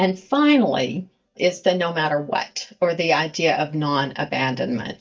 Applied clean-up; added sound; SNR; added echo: neural mask model DeepFilterNet 3.